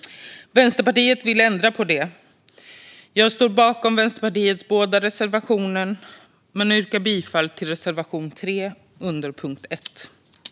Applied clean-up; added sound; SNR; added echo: none; none; none; none.